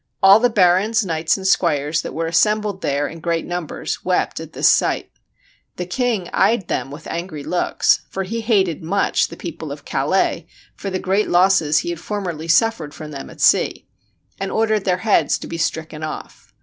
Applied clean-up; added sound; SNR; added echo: none; none; none; none.